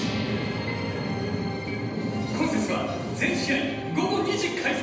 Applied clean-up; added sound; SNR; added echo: none; Gong; 16 dB; reverberation time 1.1 s.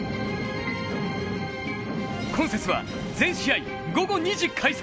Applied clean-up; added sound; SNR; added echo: none; none; none; none.